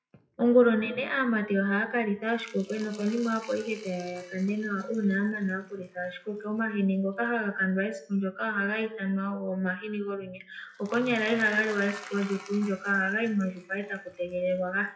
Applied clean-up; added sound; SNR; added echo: classical method WPE with log-MMSE.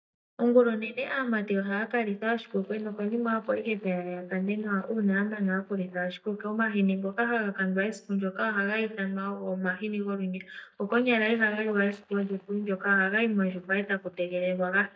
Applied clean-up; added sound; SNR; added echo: neural mask model DeepFilterNet 3.